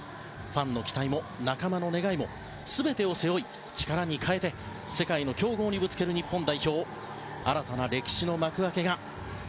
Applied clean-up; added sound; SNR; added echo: none; none; none; none.